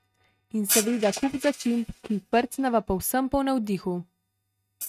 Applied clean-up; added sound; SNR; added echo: neural mask model RNNoise.